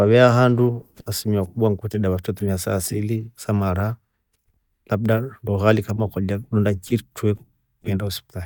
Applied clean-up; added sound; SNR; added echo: neural mask model DeepFilterNet 3.